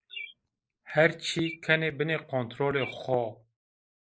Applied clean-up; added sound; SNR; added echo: neural mask model Resemble Enhance denoiser.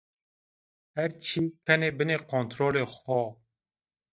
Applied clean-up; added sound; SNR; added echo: neural mask model DeepFilterNet 3.